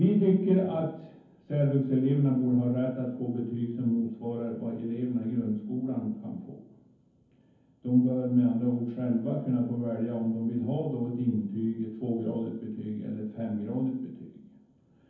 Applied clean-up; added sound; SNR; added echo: none; none; none; reverberation time 0.7 s.